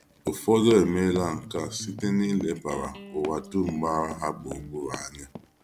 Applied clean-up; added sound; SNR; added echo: none; Run + Electric guitar; 14 dB; none.